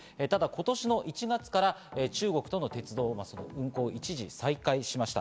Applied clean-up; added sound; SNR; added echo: none; none; none; none.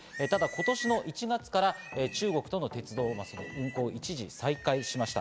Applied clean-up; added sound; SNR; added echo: none; Livestock, farm animals, working animals; 12 dB; none.